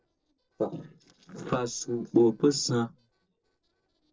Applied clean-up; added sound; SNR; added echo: neural separator model SepFormer DNS4.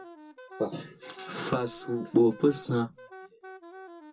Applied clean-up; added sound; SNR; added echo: none; Wind instrument, woodwind instrument; 17 dB; reverberation time 0.2 s.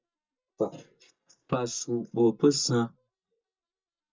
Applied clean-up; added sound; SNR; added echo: neural mask model DeepFilterNet 3.